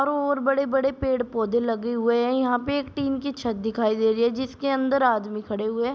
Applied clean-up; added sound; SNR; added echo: none; none; none; none.